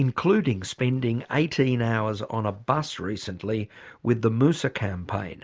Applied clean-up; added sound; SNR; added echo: none; none; none; none.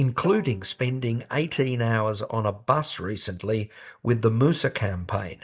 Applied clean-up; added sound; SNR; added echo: neural mask model DeepFilterNet 3.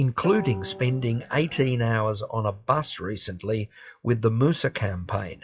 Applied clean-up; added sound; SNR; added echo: classical method WPE with log-MMSE.